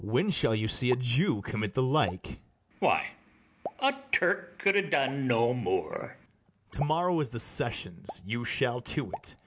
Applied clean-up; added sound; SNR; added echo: none; Explosion; 18 dB; none.